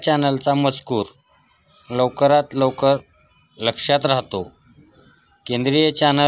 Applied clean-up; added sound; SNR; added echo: none; none; none; none.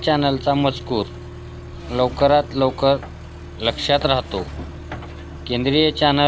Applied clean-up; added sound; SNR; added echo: none; Accelerating, revving, vroom; 13 dB; none.